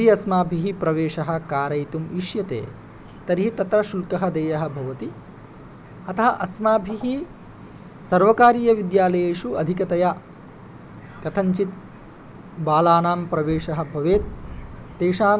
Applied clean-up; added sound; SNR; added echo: none; none; none; none.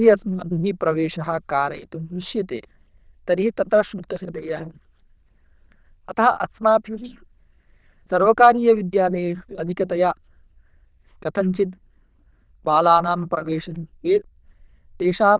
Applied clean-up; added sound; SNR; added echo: neural diffusion model UNIVERSE++.